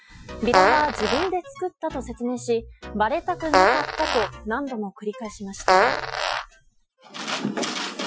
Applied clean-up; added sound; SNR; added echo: classical method Wiener filter.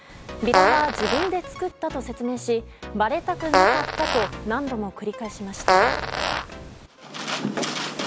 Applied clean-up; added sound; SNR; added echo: none; Fart; -4 dB; none.